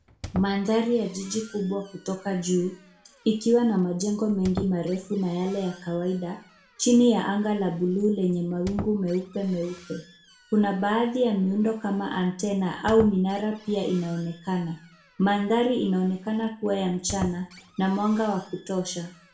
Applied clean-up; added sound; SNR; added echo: none; Squeak; 19 dB; reverberation time 0.4 s.